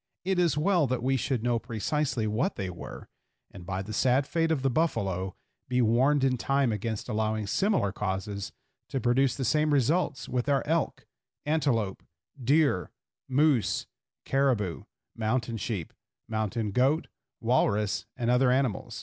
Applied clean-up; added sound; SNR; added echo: none; none; none; none.